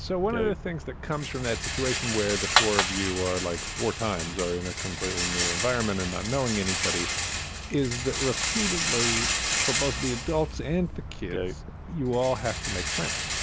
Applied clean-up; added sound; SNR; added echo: none; Rattle; 0 dB; none.